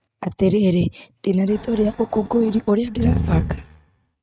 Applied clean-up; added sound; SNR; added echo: neural mask model RNNoise.